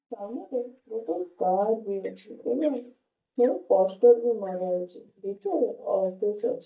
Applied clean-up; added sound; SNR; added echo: neural mask model DeepFilterNet 3.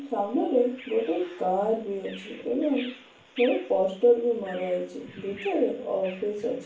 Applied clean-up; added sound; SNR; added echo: none; Bird vocalization, bird call, bird song; 19 dB; reverberation time 0.4 s.